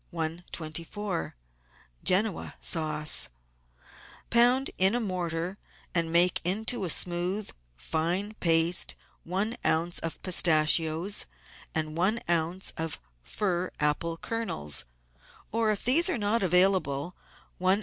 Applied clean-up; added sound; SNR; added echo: none; none; none; none.